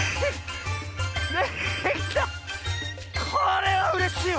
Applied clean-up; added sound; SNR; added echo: none; Bird; 17 dB; none.